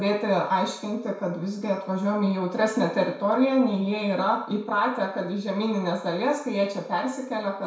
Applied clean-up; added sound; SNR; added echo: none; none; none; reverberation time 0.6 s.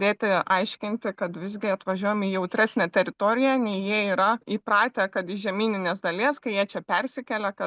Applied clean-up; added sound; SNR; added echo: none; none; none; none.